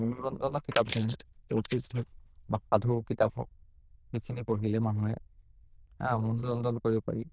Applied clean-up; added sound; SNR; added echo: neural diffusion model UNIVERSE++.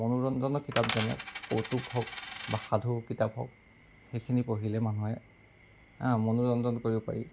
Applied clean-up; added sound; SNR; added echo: none; Coin (dropping); 7 dB; none.